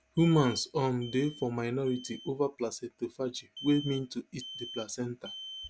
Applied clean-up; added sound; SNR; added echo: none; Alarm; 16 dB; none.